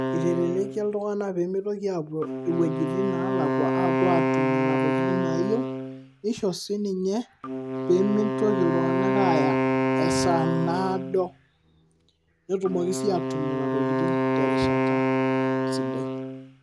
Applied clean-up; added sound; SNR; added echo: none; Wind instrument, woodwind instrument; -2 dB; none.